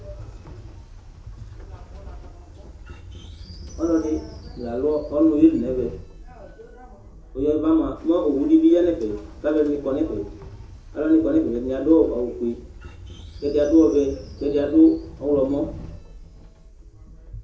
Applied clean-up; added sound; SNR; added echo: none; Train; 16 dB; reverberation time 0.6 s.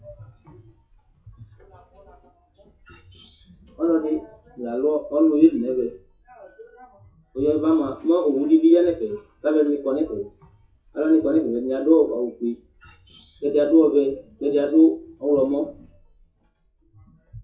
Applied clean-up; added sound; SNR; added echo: classical method WPE with log-MMSE.